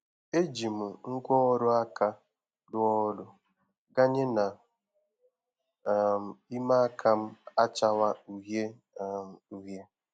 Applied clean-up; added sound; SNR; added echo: none; none; none; none.